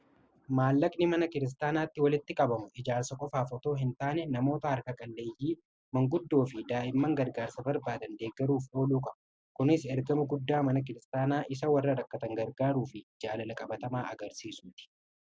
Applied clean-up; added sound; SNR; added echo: none; none; none; none.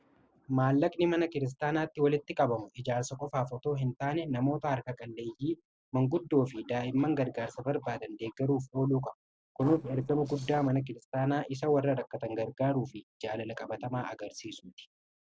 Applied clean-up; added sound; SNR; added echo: neural separator model SepFormer DNS4.